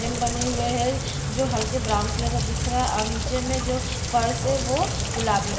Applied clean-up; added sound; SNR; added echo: none; Rain; 0 dB; reverberation time 1.0 s.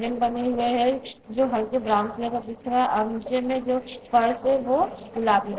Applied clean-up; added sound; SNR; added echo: neural separator model SepFormer DNS4.